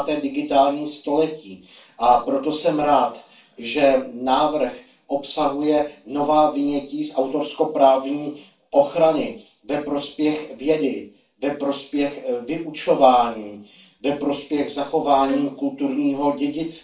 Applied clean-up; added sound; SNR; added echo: none; Bowed string instrument; 13 dB; reverberation time 0.3 s.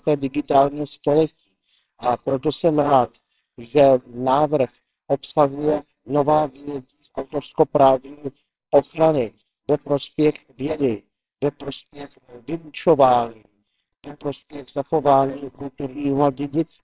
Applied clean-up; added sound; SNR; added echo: neural separator model SepFormer WHAMR!.